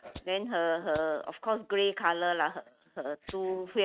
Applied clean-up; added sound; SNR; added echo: neural mask model RNNoise.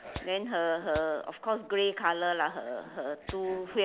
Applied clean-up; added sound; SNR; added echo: none; Rattle (instrument); 14 dB; none.